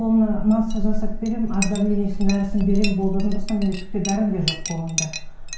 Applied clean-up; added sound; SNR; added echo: none; Chink, clink; 2 dB; reverberation time 0.6 s.